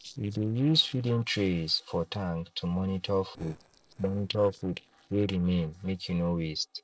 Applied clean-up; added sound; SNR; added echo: neural separator model SepFormer DNS4.